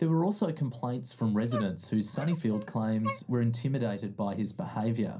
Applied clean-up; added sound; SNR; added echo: none; Dog; 15 dB; reverberation time 0.3 s.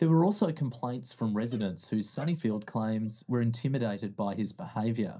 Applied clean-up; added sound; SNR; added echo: neural mask model DeepFilterNet 3.